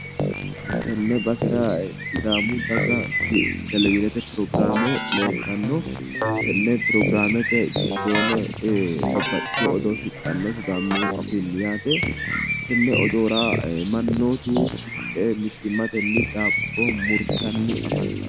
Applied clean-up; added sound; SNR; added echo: none; Bird + Keyboard (musical); 1 dB; none.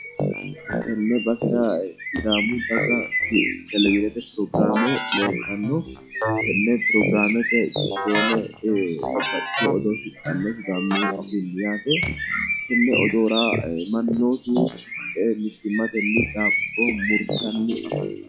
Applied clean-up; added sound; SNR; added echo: classical method log-MMSE.